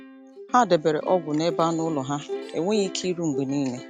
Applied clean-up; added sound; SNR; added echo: none; Plucked string instrument; 13 dB; none.